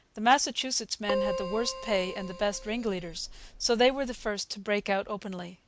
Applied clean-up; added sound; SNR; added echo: none; Keyboard (musical); 7 dB; none.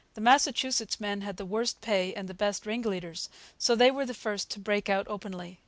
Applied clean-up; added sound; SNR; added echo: none; none; none; none.